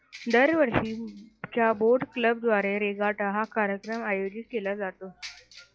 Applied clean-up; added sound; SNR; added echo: classical method log-MMSE.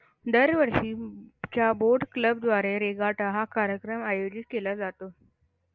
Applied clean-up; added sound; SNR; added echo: none; none; none; none.